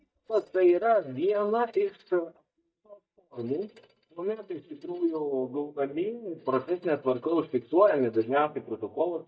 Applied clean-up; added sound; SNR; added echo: neural mask model DeepFilterNet 3.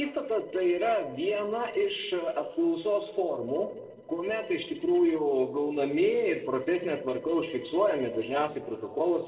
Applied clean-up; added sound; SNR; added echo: neural separator model SepFormer DNS4.